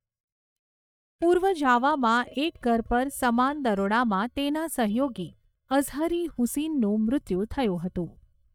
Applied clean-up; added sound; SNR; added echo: neural mask model DeepFilterNet 3.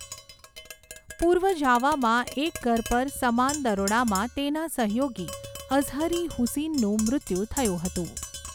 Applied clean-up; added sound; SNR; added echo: none; Tap; 13 dB; none.